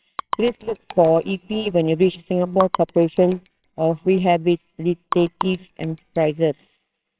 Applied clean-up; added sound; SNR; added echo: neural separator model SepFormer WHAMR!.